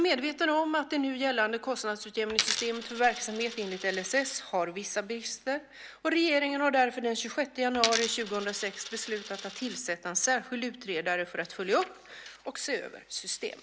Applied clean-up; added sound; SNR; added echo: none; Coin (dropping); 6 dB; none.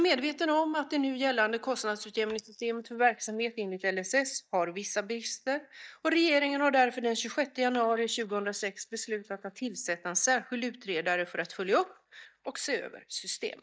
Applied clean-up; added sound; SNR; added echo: neural mask model DeepFilterNet 3.